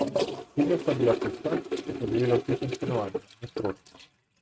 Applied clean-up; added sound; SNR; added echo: neural mask model RNNoise.